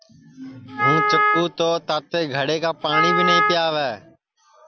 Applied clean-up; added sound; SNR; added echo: none; Wind instrument, woodwind instrument; -3 dB; none.